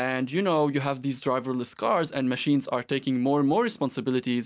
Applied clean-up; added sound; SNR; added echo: none; none; none; none.